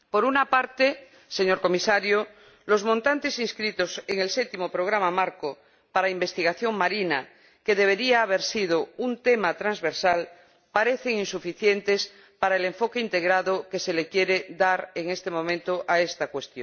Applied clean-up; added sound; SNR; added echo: none; none; none; none.